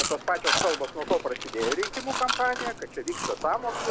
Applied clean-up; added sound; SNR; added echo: none; Mechanisms + Chewing, mastication; 2 dB; none.